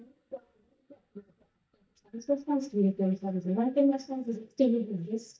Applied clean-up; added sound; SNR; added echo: neural mask model DeepFilterNet 3.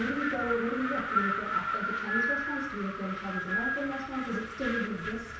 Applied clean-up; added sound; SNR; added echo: none; Wind; -1 dB; reverberation time 0.7 s.